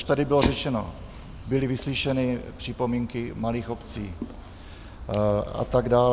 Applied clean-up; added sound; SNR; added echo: none; Fire; 11 dB; none.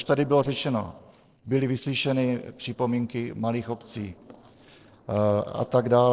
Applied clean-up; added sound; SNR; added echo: neural separator model SepFormer DNS4.